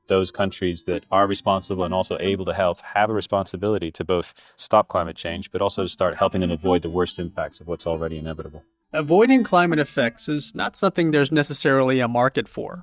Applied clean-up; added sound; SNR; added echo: neural mask model DeepFilterNet 3.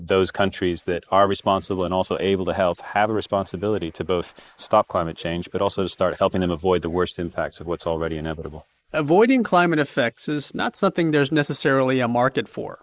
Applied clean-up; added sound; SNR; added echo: neural mask model Resemble Enhance denoiser.